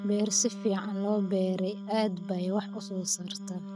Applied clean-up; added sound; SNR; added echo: neural mask model RNNoise.